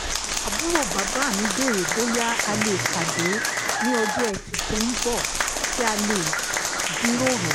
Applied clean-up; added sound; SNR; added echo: none; Applause; -2 dB; none.